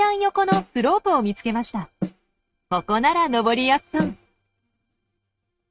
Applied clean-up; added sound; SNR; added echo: neural mask model RNNoise.